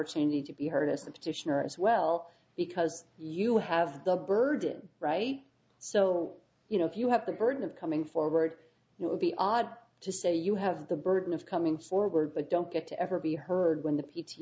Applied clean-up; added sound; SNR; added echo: none; none; none; none.